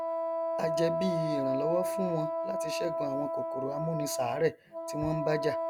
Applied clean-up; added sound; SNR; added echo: none; Wind instrument, woodwind instrument; -1 dB; none.